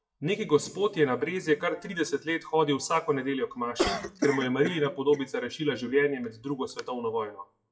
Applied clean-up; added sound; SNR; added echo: classical method WPE with log-MMSE.